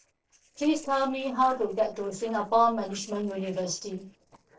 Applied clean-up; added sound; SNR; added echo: neural separator model SepFormer DNS4.